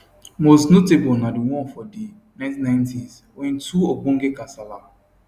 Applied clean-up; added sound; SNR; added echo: none; none; none; none.